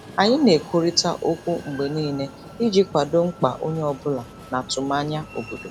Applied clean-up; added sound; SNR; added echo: none; Train; 18 dB; none.